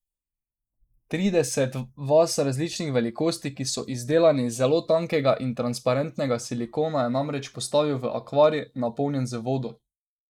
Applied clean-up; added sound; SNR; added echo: neural mask model Resemble Enhance denoiser.